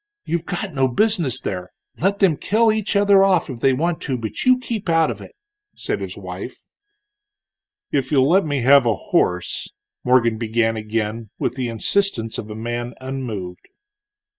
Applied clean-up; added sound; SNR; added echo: neural mask model DeepFilterNet 3.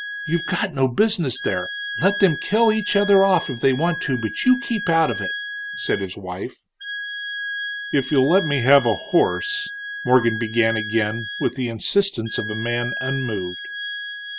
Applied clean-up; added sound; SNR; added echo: none; Wind instrument, woodwind instrument; 9 dB; none.